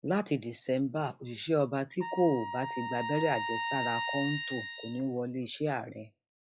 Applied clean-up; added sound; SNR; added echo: classical method log-MMSE.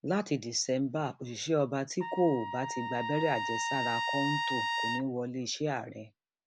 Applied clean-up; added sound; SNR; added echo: none; Trumpet; 2 dB; none.